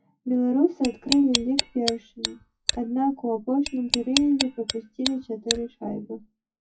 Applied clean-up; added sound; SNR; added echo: classical method WPE with log-MMSE.